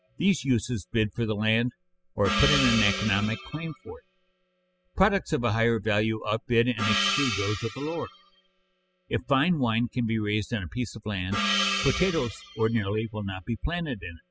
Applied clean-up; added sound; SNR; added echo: classical method spectral subtraction.